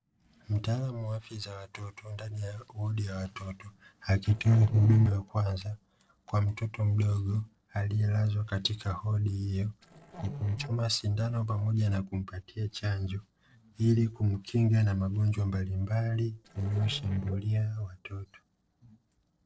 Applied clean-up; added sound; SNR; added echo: neural separator model SepFormer DNS4.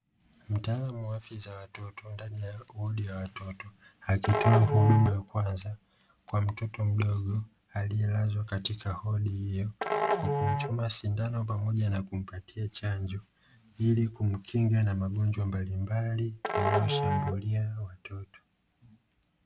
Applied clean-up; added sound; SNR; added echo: none; Musical instrument; 3 dB; none.